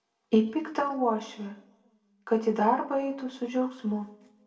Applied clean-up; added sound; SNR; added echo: none; none; none; reverberation time 0.6 s.